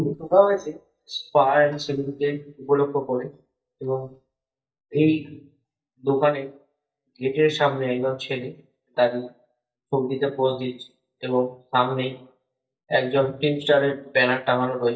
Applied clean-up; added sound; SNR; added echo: neural mask model DeepFilterNet 3.